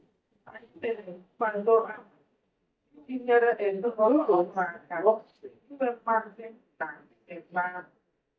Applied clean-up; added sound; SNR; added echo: neural mask model DeepFilterNet 3.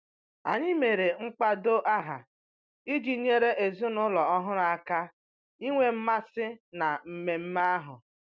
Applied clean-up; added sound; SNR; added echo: none; none; none; none.